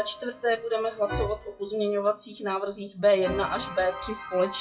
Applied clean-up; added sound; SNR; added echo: classical method WPE with log-MMSE.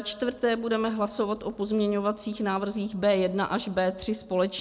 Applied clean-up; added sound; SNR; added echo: none; none; none; none.